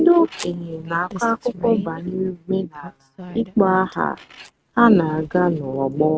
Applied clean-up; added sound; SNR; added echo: neural mask model RNNoise.